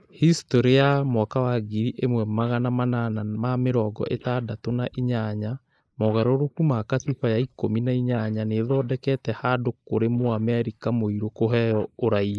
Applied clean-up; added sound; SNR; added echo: neural mask model Resemble Enhance denoiser.